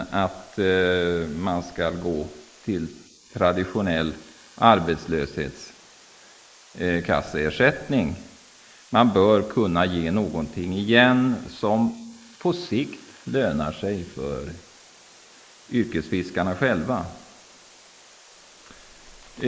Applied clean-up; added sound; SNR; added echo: neural mask model Resemble Enhance denoiser.